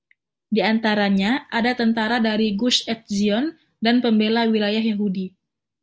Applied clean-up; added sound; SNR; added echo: none; none; none; none.